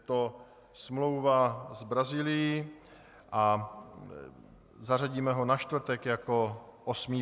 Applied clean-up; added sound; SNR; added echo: none; none; none; none.